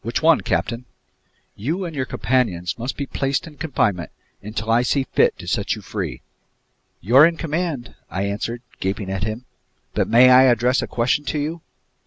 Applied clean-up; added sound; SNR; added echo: none; none; none; none.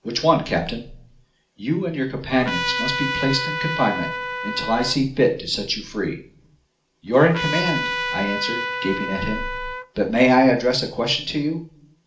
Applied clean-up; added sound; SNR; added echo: none; Trumpet; 5 dB; reverberation time 0.4 s.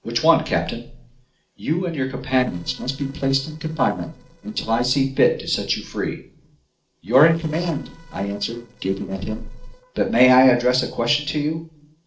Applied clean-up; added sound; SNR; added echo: neural separator model SepFormer DNS4.